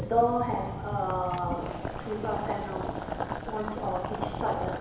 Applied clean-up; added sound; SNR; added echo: none; Boiling; 4 dB; reverberation time 1.0 s.